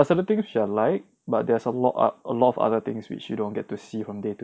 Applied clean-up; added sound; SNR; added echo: none; none; none; none.